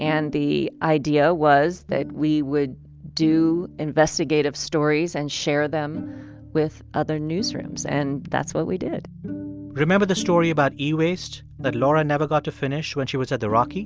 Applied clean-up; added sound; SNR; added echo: none; none; none; none.